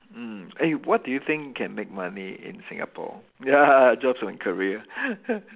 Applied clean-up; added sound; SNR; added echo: none; none; none; none.